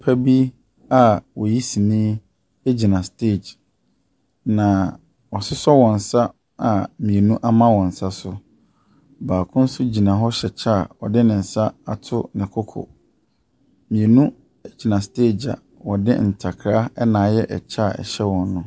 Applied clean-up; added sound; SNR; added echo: none; none; none; none.